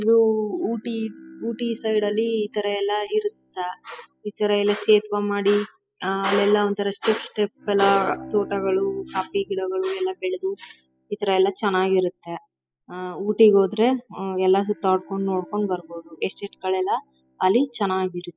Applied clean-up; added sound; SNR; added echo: classical method spectral subtraction.